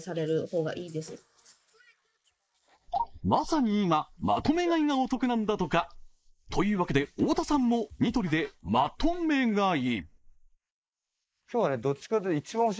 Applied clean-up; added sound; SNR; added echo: neural mask model Resemble Enhance denoiser.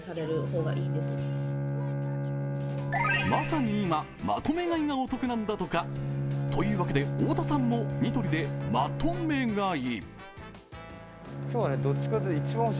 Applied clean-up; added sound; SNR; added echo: none; Bowed string instrument; 2 dB; none.